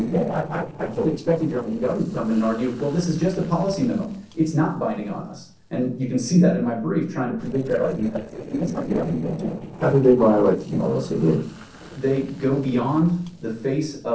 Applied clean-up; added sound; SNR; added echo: neural separator model SepFormer DNS4.